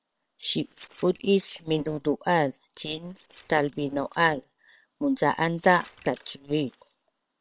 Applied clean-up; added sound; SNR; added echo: neural separator model SepFormer WHAM!.